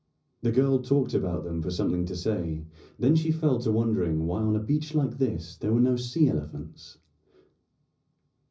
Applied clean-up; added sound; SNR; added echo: none; none; none; reverberation time 0.5 s.